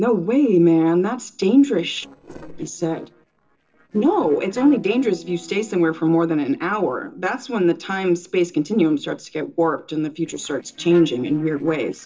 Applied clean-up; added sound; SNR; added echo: neural separator model SepFormer DNS4.